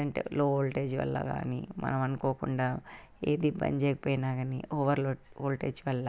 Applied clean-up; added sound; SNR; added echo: none; none; none; none.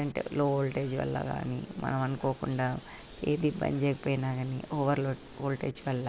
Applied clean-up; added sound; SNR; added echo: none; Bird; 19 dB; none.